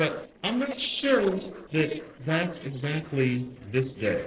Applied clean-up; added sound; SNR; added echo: neural separator model SepFormer DNS4.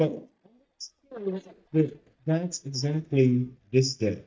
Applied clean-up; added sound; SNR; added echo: neural mask model DeepFilterNet 3.